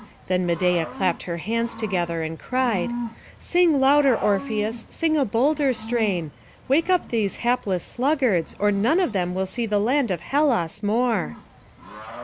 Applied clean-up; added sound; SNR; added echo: none; Cricket / Growling; 14 dB; none.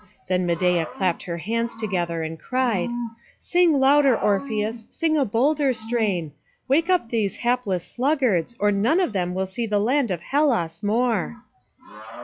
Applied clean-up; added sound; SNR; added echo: classical method log-MMSE.